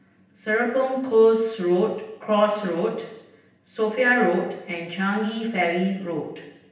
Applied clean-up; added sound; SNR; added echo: none; none; none; reverberation time 0.9 s.